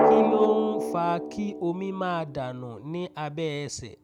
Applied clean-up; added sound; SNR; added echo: none; Drum; -1 dB; none.